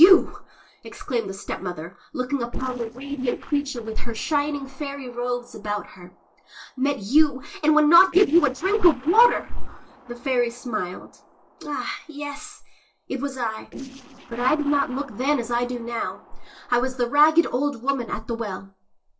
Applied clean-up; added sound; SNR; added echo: neural separator model SepFormer DNS4.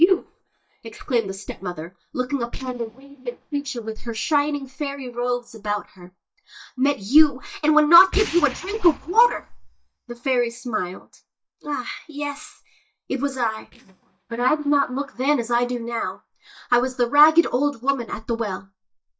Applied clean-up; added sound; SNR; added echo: neural mask model DeepFilterNet 3.